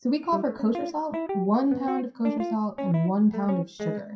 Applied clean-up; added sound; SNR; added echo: classical method WPE with log-MMSE.